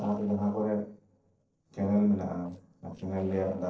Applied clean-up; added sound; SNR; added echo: neural separator model SepFormer DNS4.